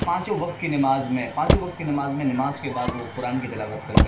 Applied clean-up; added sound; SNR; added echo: none; Motor vehicle (road); 1 dB; reverberation time 0.3 s.